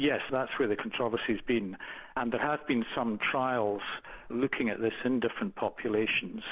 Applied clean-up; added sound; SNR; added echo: none; none; none; none.